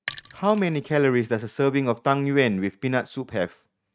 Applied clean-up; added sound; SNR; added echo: neural mask model RNNoise.